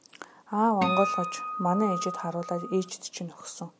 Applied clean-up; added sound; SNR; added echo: none; Acoustic guitar; 3 dB; none.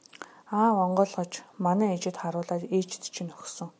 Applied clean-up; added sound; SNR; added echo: none; none; none; none.